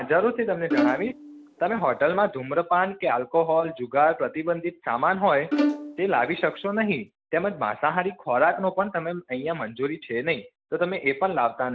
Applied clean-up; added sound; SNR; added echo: none; Bowed string instrument; 4 dB; none.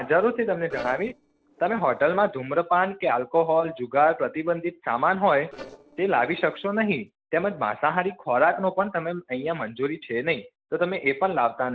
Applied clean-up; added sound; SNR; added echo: neural separator model SepFormer DNS4.